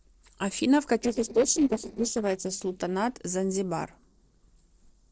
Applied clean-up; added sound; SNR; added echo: neural separator model SepFormer DNS4.